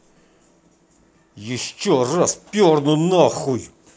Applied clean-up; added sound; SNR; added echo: none; none; none; none.